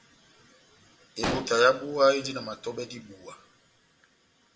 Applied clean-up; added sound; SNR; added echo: none; Explosion; 5 dB; reverberation time 0.5 s.